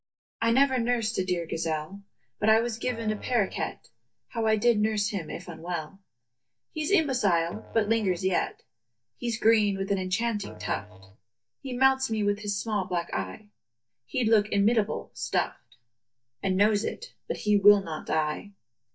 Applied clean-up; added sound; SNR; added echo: neural mask model DeepFilterNet 3.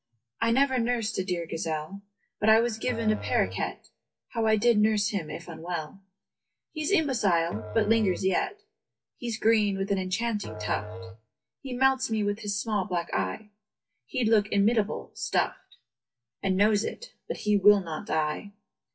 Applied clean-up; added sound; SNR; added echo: classical method WPE with log-MMSE.